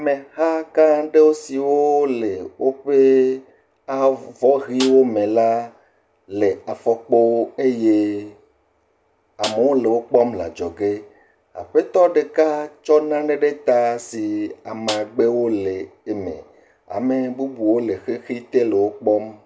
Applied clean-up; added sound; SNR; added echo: none; Snare drum; 16 dB; none.